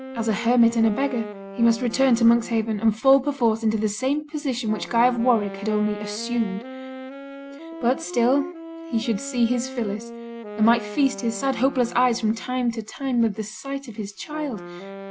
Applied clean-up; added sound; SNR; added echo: none; Wind instrument, woodwind instrument; 13 dB; none.